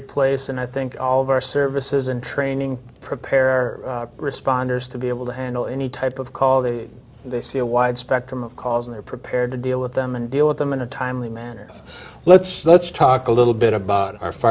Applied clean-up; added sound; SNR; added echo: none; none; none; none.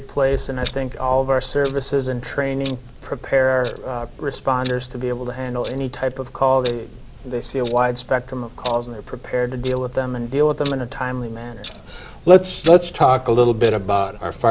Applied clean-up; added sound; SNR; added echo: none; Clock; 15 dB; none.